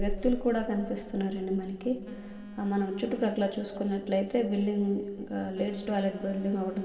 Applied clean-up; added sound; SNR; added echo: none; Telephone; 11 dB; reverberation time 2.0 s.